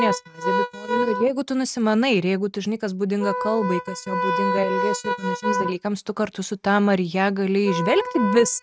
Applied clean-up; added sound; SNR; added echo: neural mask model RNNoise.